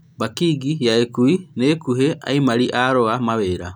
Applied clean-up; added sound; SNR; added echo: none; none; none; none.